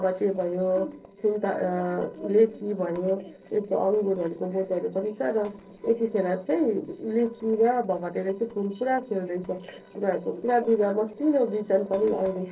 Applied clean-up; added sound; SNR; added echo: neural separator model SepFormer DNS4.